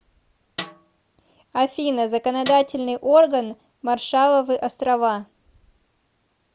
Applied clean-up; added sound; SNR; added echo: none; Snare drum; 14 dB; none.